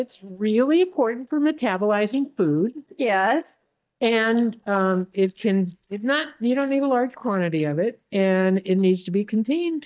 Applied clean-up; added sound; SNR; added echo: neural mask model DeepFilterNet 3.